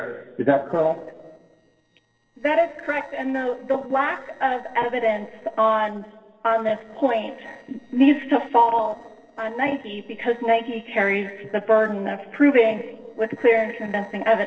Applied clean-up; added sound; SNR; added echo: neural separator model SepFormer DNS4.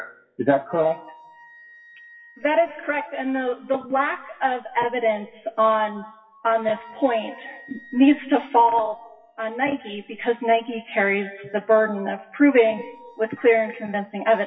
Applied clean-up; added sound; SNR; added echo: classical method WPE with log-MMSE.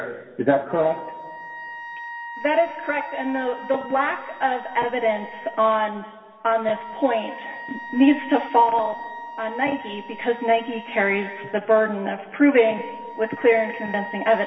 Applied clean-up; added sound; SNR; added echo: none; Wind instrument, woodwind instrument; 14 dB; reverberation time 2.5 s.